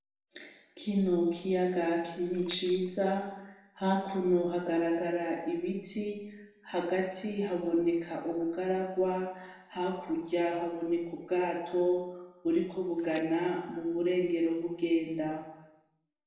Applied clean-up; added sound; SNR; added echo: none; Splash, splatter; 20 dB; reverberation time 1.0 s.